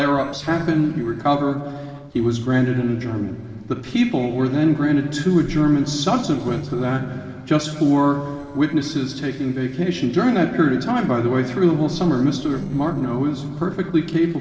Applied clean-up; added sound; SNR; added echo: neural separator model SepFormer DNS4.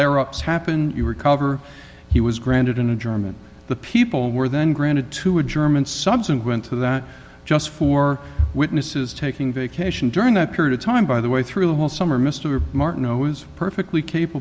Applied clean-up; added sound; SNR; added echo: none; none; none; none.